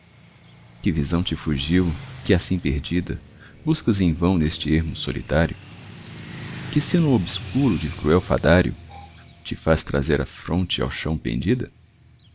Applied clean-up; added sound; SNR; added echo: none; Motorcycle / Traffic noise, roadway noise; 17 dB; none.